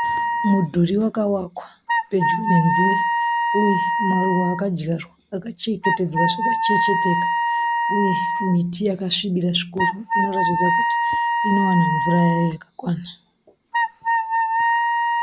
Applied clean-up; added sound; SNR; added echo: none; Wind instrument, woodwind instrument; -1 dB; none.